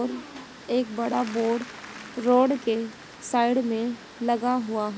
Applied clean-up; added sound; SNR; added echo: none; Applause / Crowd + Water; 19 dB; none.